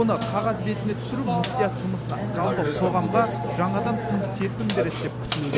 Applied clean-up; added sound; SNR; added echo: none; Burping, eructation; 0 dB; none.